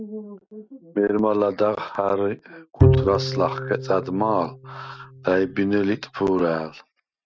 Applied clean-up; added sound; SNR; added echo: neural mask model RNNoise.